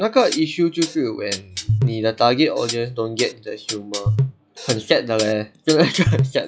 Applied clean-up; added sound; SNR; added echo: classical method log-MMSE.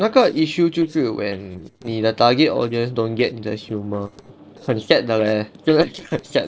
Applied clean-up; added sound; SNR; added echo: neural separator model SepFormer DNS4.